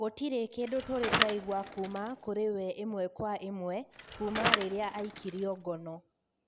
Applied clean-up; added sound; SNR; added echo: none; Bicycle; -1 dB; none.